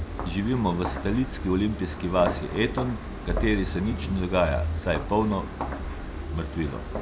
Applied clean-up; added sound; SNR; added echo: none; Walk, footsteps; 4 dB; none.